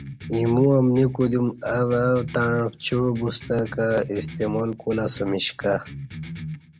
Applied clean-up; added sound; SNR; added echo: none; Electric guitar; 13 dB; none.